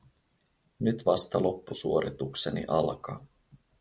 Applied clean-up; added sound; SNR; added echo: none; none; none; none.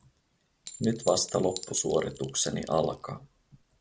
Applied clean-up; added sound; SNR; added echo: none; Chink, clink; 15 dB; none.